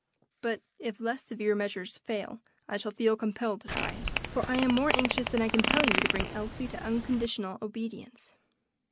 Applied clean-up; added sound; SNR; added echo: none; Fart; 0 dB; none.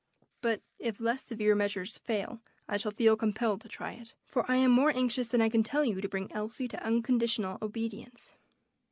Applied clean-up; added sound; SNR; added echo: none; none; none; none.